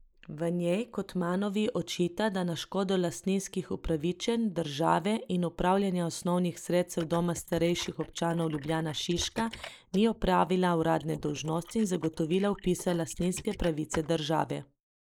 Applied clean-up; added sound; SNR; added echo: neural mask model Resemble Enhance denoiser.